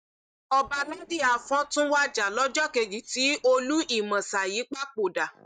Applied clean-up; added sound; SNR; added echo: neural mask model DeepFilterNet 3.